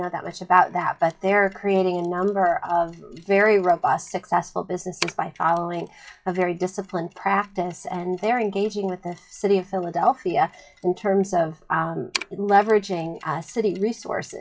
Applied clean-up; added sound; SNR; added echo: classical method WPE with log-MMSE.